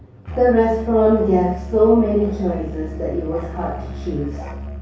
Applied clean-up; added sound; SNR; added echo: none; Musical instrument; 11 dB; reverberation time 0.6 s.